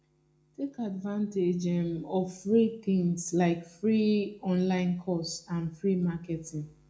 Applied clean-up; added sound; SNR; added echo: none; none; none; reverberation time 0.3 s.